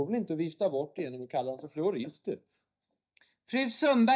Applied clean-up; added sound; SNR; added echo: neural mask model DeepFilterNet 3.